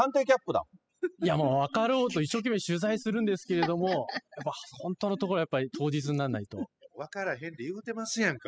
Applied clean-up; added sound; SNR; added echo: classical method spectral subtraction.